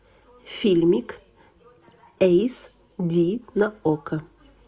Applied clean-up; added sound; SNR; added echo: none; none; none; none.